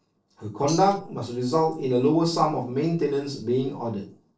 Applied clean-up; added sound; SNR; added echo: neural separator model SepFormer DNS4.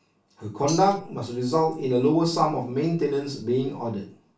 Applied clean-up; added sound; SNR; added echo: none; Tambourine; 11 dB; reverberation time 0.3 s.